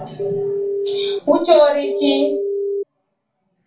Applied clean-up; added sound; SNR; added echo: none; Telephone; 1 dB; reverberation time 0.3 s.